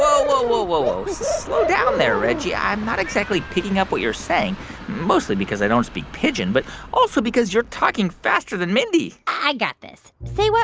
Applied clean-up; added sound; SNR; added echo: none; Cat + Train; 17 dB; none.